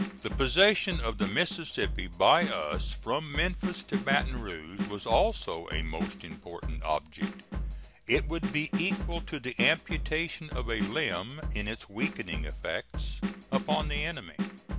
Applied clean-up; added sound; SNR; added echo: none; Drum kit; 3 dB; none.